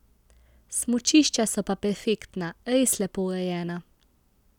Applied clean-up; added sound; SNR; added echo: none; none; none; none.